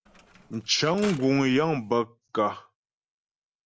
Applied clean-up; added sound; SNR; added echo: none; Mechanisms; 18 dB; none.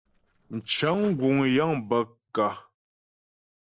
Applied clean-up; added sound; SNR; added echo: neural separator model SepFormer DNS4.